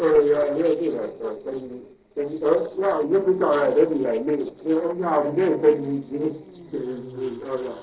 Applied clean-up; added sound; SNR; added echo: neural separator model SepFormer DNS4.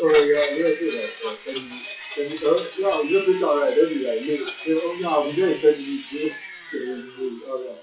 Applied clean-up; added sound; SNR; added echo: classical method WPE with log-MMSE.